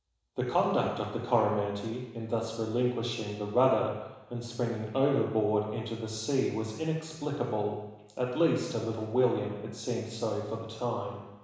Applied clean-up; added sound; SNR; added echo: none; none; none; reverberation time 1.0 s.